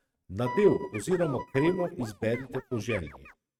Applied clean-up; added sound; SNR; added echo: neural mask model RNNoise.